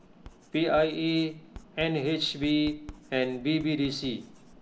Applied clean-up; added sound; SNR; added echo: none; Writing; 20 dB; none.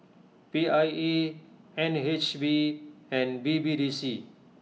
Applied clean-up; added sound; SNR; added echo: none; none; none; none.